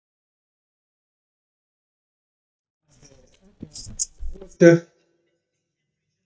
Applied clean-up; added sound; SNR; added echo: neural mask model DeepFilterNet 3.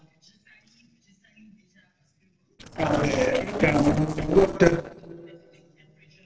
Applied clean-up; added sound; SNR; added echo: neural separator model SepFormer DNS4.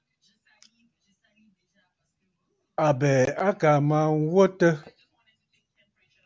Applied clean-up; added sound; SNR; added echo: none; none; none; none.